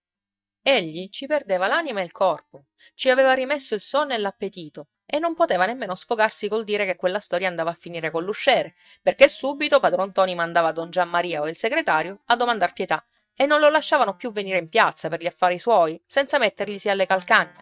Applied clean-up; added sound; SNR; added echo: neural mask model DeepFilterNet 3.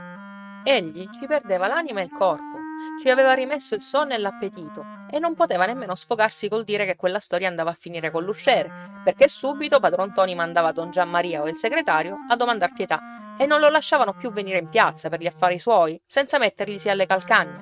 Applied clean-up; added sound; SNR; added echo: neural mask model RNNoise.